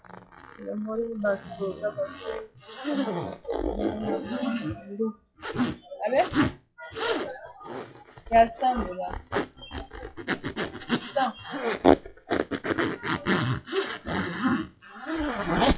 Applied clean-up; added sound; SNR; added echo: classical method log-MMSE.